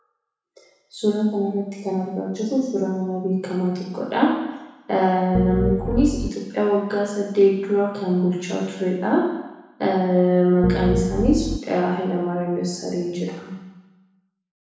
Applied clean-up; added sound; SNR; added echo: none; Piano; 1 dB; reverberation time 1.0 s.